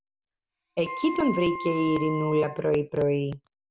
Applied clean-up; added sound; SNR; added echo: none; Wind instrument, woodwind instrument; 10 dB; none.